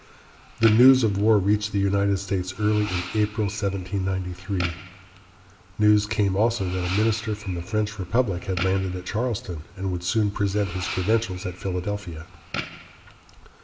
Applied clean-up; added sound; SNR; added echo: none; Fireworks; 15 dB; reverberation time 0.5 s.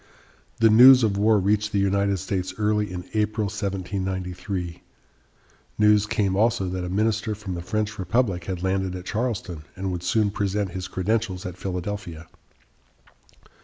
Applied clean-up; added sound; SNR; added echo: none; none; none; none.